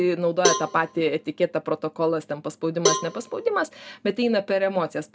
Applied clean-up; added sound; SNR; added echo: none; Cowbell; 5 dB; none.